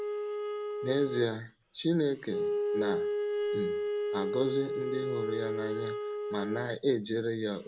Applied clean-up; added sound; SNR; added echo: none; Wind instrument, woodwind instrument; 0 dB; none.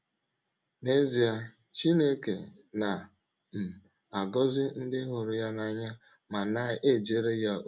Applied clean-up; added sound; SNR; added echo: none; none; none; none.